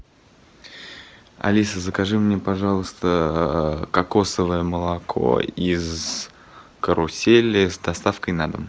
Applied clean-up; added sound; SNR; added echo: none; none; none; none.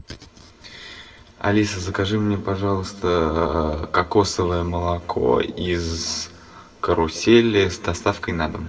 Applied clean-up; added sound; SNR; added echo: none; none; none; reverberation time 1.9 s.